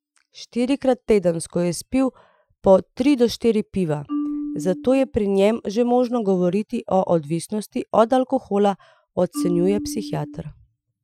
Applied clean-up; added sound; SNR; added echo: classical method Wiener filter.